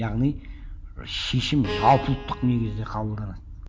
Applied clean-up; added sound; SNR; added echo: none; Bowed string instrument; 12 dB; none.